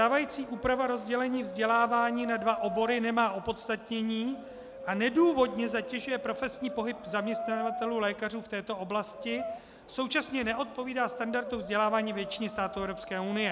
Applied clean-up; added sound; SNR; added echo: none; Brass instrument; 11 dB; none.